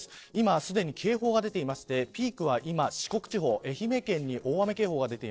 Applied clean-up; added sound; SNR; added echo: neural separator model SepFormer DNS4.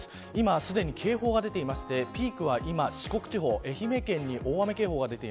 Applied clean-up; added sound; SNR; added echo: none; Bowed string instrument; 17 dB; none.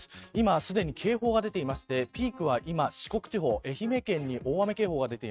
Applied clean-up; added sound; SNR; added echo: neural mask model RNNoise.